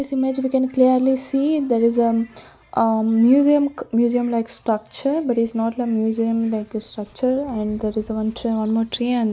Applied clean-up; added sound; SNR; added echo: none; none; none; none.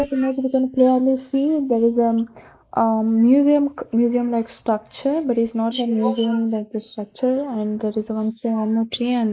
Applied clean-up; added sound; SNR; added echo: neural mask model Resemble Enhance denoiser.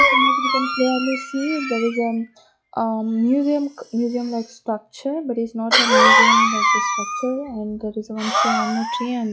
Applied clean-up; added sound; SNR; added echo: classical method log-MMSE.